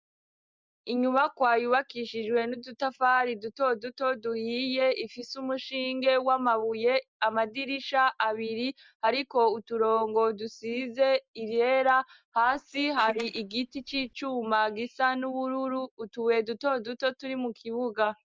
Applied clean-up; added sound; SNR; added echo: neural mask model Resemble Enhance denoiser.